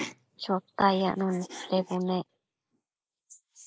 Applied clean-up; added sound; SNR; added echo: neural mask model Resemble Enhance denoiser.